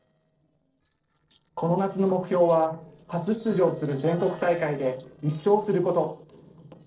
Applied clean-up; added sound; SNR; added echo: neural separator model SepFormer DNS4.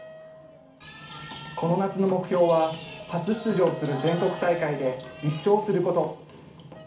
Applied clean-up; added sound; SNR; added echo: none; Wind instrument, woodwind instrument; 20 dB; reverberation time 0.4 s.